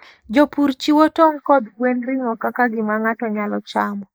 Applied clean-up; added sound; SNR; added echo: neural mask model Resemble Enhance denoiser.